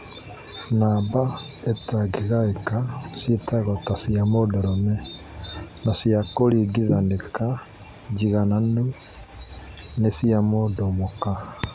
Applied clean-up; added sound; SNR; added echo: none; none; none; none.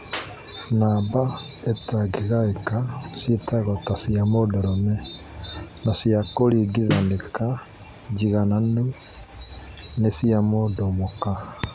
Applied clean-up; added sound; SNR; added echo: none; Clapping; 18 dB; none.